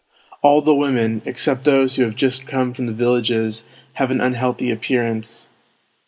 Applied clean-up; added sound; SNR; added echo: neural mask model Resemble Enhance denoiser.